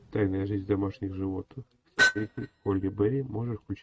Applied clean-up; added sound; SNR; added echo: neural mask model RNNoise.